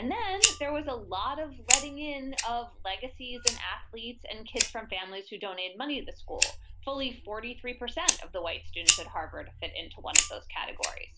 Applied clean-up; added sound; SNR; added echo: none; Fire; -4 dB; none.